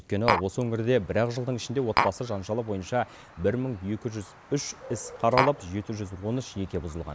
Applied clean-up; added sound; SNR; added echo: none; Tap; -3 dB; none.